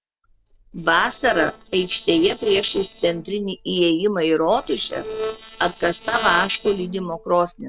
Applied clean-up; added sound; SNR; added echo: neural separator model SepFormer DNS4.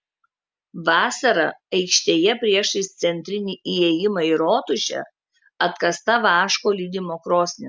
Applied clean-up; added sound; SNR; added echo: none; none; none; none.